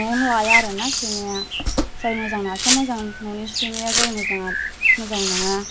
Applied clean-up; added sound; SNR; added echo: none; Domestic sounds, home sounds + Bird; -2 dB; none.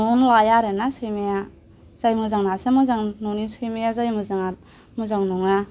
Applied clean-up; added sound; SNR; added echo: none; none; none; none.